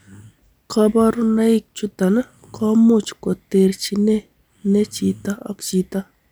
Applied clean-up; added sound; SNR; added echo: none; none; none; none.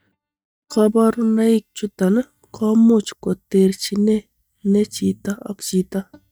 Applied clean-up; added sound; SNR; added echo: neural mask model DeepFilterNet 3.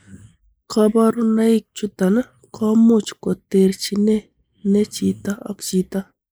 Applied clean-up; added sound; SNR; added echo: neural mask model Resemble Enhance denoiser.